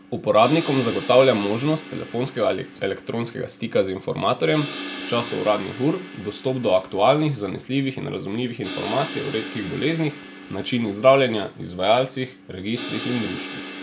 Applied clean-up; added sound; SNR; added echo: none; Crash cymbal; 13 dB; none.